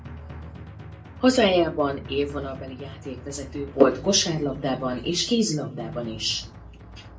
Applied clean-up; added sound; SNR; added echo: none; Drum; 15 dB; reverberation time 0.2 s.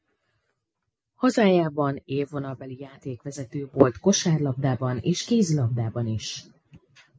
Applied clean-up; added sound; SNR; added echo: none; none; none; none.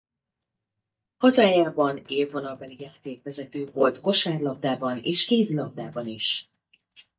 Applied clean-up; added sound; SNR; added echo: neural mask model DeepFilterNet 3.